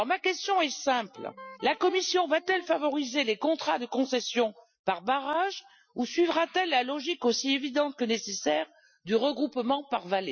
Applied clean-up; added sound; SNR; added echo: classical method Wiener filter.